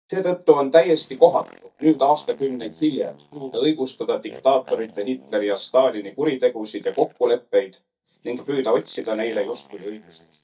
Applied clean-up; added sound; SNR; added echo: neural mask model DeepFilterNet 3.